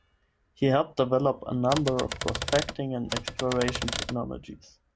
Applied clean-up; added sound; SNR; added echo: none; Typewriter; 6 dB; none.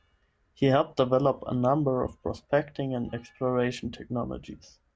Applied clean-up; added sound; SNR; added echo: none; none; none; none.